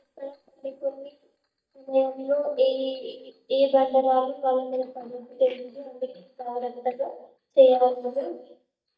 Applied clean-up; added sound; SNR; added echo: neural mask model DeepFilterNet 3.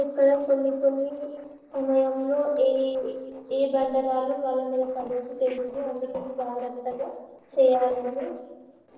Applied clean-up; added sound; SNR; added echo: neural separator model SepFormer DNS4.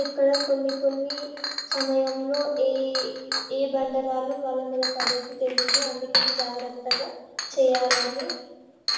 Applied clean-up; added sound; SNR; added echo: none; Chink, clink; 3 dB; reverberation time 1.1 s.